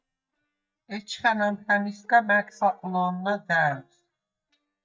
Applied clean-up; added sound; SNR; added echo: neural mask model DeepFilterNet 3.